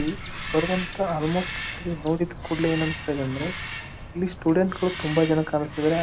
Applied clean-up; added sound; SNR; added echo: none; Bird vocalization, bird call, bird song; 8 dB; none.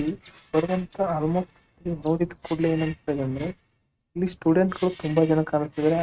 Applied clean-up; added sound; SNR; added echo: neural mask model RNNoise.